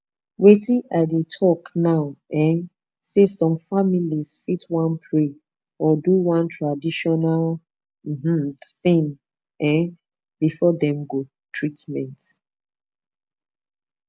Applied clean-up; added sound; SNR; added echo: none; none; none; none.